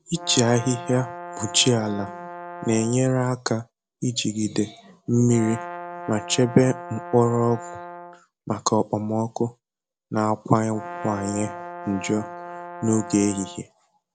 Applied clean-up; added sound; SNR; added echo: none; Brass instrument; 12 dB; none.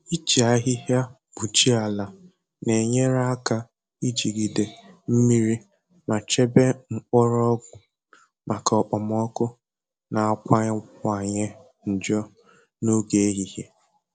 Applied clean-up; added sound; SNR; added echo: none; none; none; none.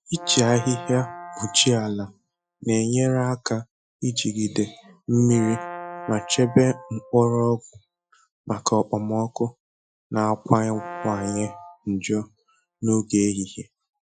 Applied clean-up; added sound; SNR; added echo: classical method Wiener filter.